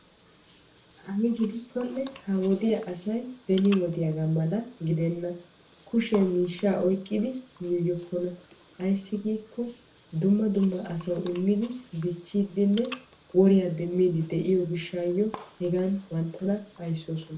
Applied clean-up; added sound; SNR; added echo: none; Bathtub (filling or washing) / Water; 20 dB; reverberation time 0.3 s.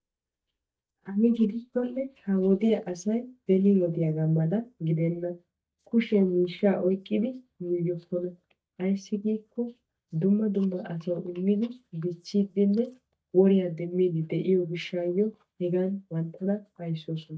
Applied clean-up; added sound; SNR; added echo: neural mask model DeepFilterNet 3.